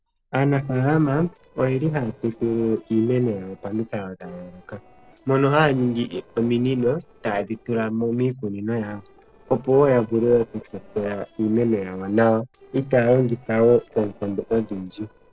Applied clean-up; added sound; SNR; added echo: neural separator model SepFormer DNS4.